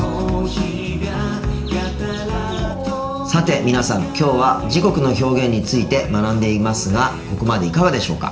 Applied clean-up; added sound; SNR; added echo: none; Dog; 14 dB; reverberation time 1.9 s.